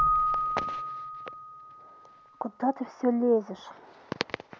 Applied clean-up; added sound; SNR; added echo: none; Keyboard (musical); 1 dB; none.